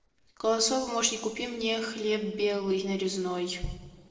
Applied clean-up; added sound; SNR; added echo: neural separator model SepFormer DNS4.